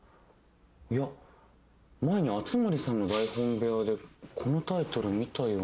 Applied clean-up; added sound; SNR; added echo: none; Shatter; 11 dB; none.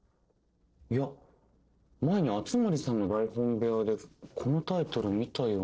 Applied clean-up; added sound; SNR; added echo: neural separator model SepFormer DNS4.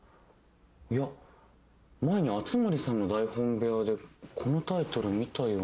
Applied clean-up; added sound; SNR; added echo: none; none; none; none.